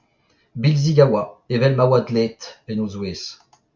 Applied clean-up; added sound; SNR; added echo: none; none; none; none.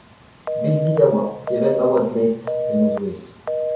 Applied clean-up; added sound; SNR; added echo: none; Telephone; 4 dB; reverberation time 2.7 s.